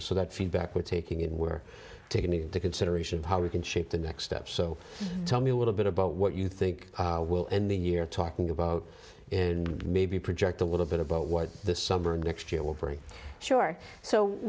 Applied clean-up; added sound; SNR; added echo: none; none; none; none.